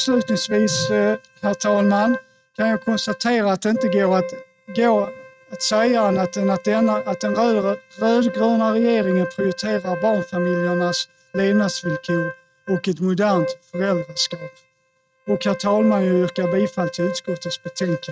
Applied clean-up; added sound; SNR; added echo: neural mask model RNNoise.